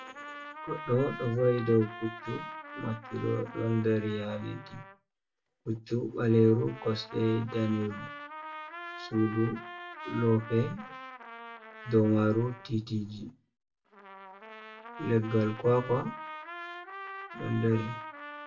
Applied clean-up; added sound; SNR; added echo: none; Trumpet; 13 dB; reverberation time 0.2 s.